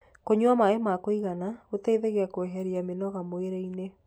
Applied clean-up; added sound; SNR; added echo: none; none; none; none.